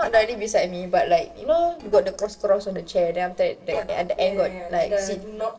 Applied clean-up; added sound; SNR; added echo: neural separator model SepFormer DNS4.